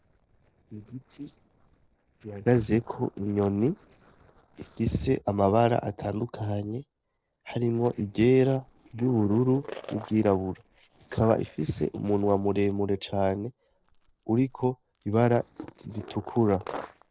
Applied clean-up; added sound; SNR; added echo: neural separator model SepFormer DNS4.